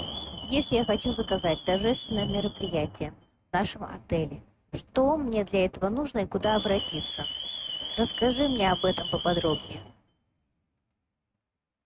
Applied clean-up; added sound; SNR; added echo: neural mask model RNNoise.